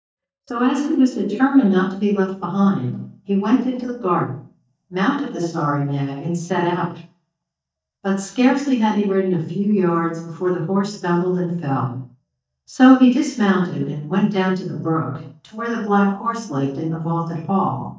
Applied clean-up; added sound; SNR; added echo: neural mask model DeepFilterNet 3.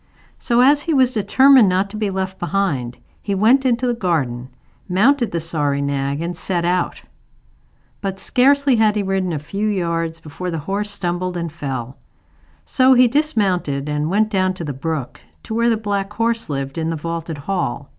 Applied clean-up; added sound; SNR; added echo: none; none; none; none.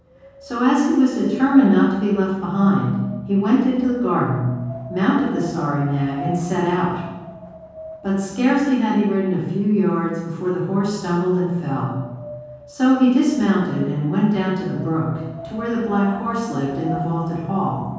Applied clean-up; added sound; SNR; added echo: none; Wind; 18 dB; reverberation time 1.3 s.